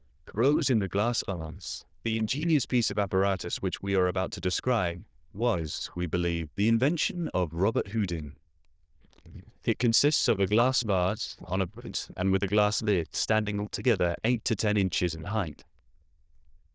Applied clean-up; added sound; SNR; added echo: neural diffusion model UNIVERSE++.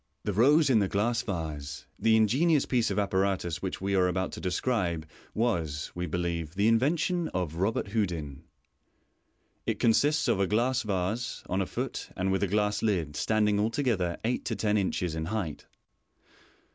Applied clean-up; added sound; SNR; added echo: none; none; none; none.